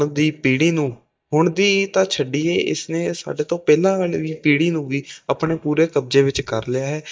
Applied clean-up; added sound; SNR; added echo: neural mask model DeepFilterNet 3.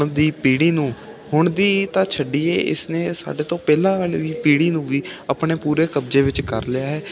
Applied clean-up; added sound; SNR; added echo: none; none; none; none.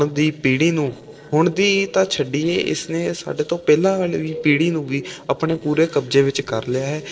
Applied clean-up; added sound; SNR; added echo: neural separator model SepFormer DNS4.